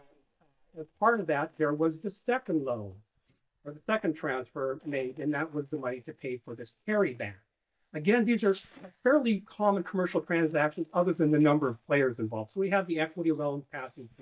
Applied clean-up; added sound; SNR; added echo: neural mask model DeepFilterNet 3.